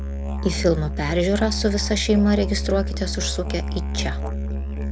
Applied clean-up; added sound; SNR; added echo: none; Musical instrument; 2 dB; none.